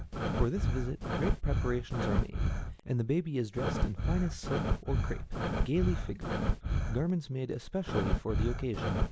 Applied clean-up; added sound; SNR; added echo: none; Breathing; -2 dB; none.